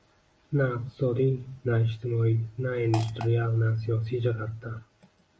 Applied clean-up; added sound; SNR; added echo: none; Fart; 13 dB; none.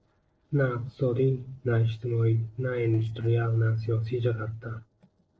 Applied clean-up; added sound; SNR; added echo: neural separator model SepFormer DNS4.